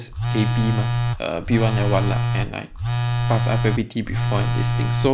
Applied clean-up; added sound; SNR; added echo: none; Telephone; -3 dB; none.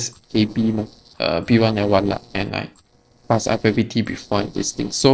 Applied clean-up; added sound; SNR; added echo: neural separator model SepFormer DNS4.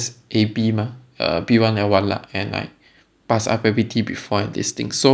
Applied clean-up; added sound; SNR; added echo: none; none; none; none.